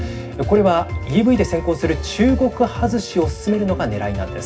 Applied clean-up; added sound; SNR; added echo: none; Wind instrument, woodwind instrument; 20 dB; reverberation time 0.4 s.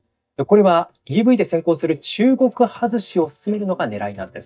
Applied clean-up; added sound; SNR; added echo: neural mask model DeepFilterNet 3.